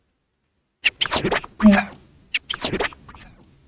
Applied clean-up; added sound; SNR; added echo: neural mask model RNNoise.